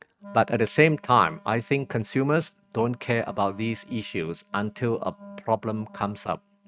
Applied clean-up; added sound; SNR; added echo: neural mask model RNNoise.